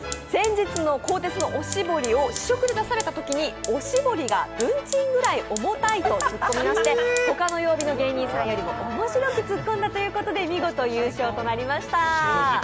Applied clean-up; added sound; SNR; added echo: none; Fire + Piano; 15 dB; none.